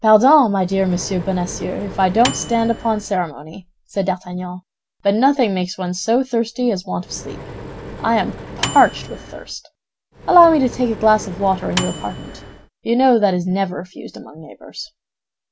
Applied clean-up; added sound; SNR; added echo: none; Microwave oven; 11 dB; none.